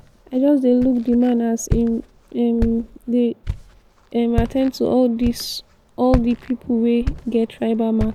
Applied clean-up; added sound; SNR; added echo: none; Walk, footsteps; 9 dB; none.